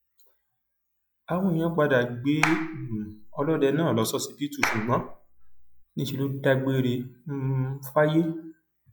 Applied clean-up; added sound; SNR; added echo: classical method log-MMSE.